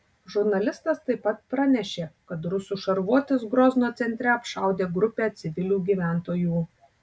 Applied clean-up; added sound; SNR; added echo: none; none; none; none.